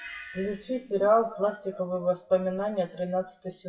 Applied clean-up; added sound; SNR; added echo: classical method WPE with log-MMSE.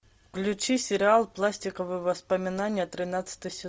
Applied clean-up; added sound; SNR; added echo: none; none; none; none.